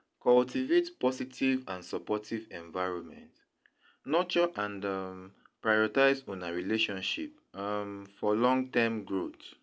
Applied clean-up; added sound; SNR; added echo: none; none; none; none.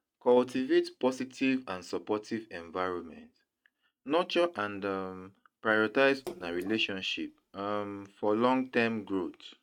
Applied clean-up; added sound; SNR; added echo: neural mask model RNNoise.